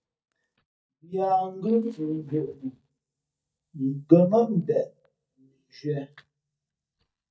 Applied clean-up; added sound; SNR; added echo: neural mask model DeepFilterNet 3.